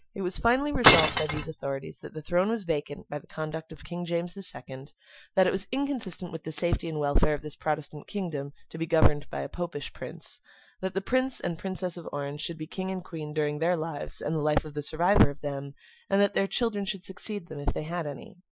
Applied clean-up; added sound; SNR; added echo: classical method Wiener filter.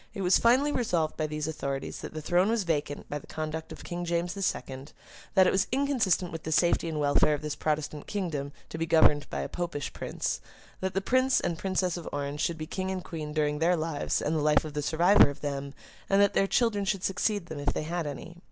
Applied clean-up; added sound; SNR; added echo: none; none; none; none.